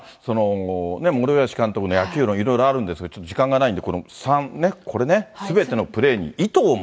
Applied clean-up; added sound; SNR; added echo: none; none; none; none.